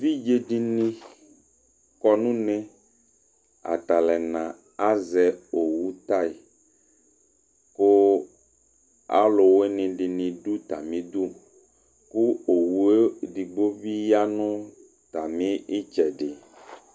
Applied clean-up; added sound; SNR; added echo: none; none; none; none.